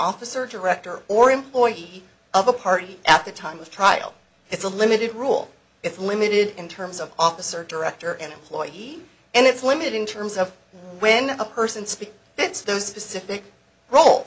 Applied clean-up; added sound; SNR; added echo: none; none; none; none.